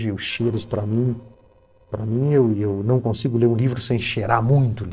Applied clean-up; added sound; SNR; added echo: neural separator model SepFormer DNS4.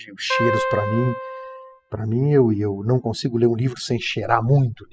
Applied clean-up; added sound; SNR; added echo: classical method spectral subtraction.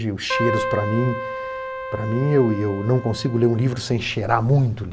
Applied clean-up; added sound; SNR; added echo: none; Keyboard (musical); 7 dB; none.